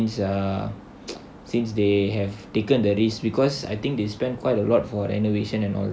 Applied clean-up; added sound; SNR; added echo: none; none; none; none.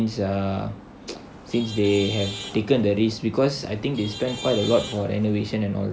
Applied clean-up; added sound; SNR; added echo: none; Traffic noise, roadway noise / Vehicle horn, car horn, honking; 13 dB; none.